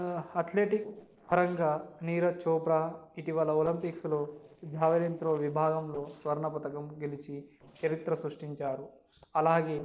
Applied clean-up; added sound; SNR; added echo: neural separator model SepFormer DNS4.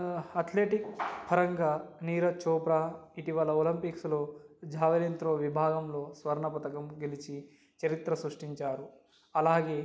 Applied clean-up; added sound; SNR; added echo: none; none; none; none.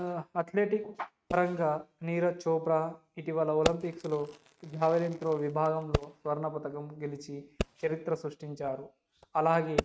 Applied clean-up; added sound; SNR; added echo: neural mask model RNNoise.